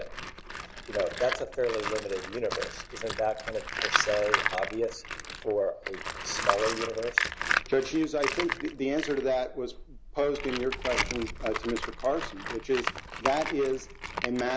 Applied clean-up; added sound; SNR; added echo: none; Tools; 3 dB; none.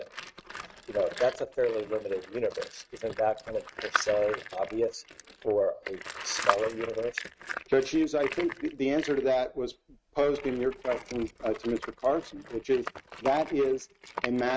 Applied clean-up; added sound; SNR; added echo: neural mask model RNNoise.